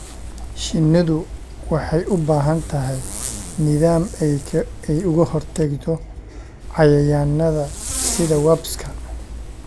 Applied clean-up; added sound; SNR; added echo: none; Zipper (clothing); 11 dB; none.